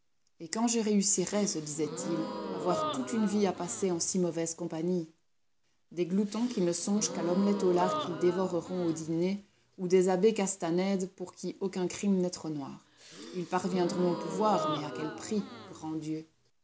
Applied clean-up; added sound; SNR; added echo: none; Gasp; 8 dB; none.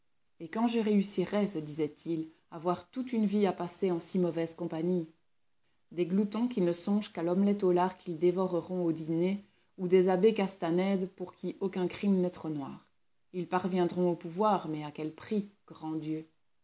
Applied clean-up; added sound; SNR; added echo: none; none; none; none.